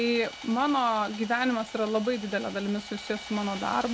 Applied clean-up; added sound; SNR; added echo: none; Sawing; 14 dB; none.